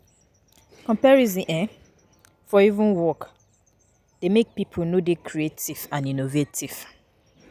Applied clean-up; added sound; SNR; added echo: none; none; none; none.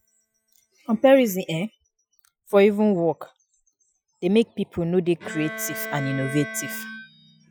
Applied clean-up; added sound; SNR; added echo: classical method Wiener filter.